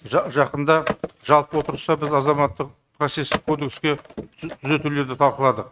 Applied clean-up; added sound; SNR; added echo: neural mask model RNNoise.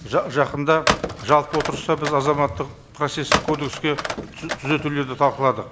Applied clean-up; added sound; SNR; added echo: none; Telephone; 6 dB; none.